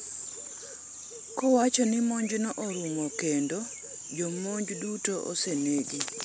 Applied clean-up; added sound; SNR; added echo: none; none; none; none.